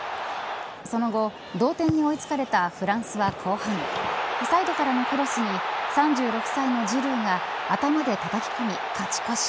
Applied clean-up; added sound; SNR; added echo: none; none; none; none.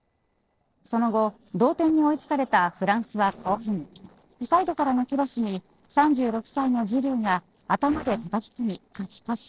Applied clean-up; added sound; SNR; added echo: neural separator model SepFormer DNS4.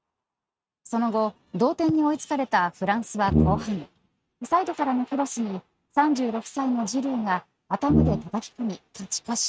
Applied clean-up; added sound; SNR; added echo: neural mask model RNNoise.